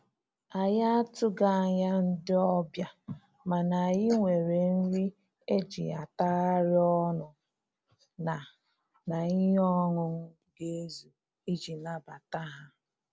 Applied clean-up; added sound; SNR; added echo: none; none; none; none.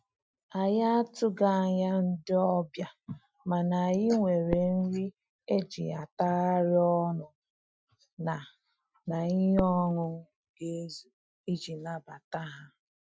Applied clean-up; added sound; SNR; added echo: classical method Wiener filter.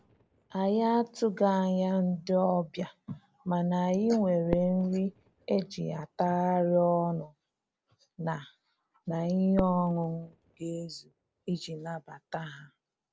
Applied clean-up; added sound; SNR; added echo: none; Fireworks; 18 dB; none.